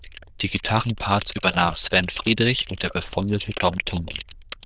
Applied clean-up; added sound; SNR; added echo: neural diffusion model UNIVERSE++.